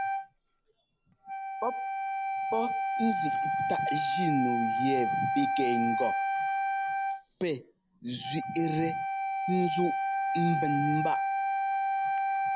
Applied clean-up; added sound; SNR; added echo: none; Wind instrument, woodwind instrument; -3 dB; none.